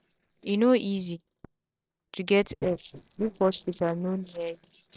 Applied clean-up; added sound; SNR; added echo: neural separator model SepFormer DNS4.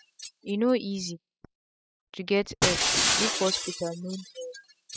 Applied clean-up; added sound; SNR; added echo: classical method spectral subtraction.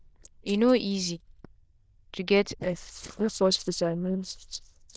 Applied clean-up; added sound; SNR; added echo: neural diffusion model UNIVERSE++.